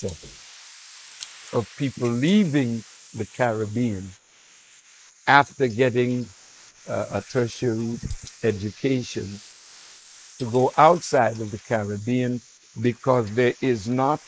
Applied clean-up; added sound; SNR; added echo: neural mask model Resemble Enhance denoiser.